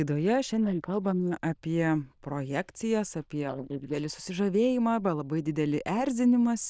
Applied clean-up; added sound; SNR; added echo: neural diffusion model UNIVERSE++.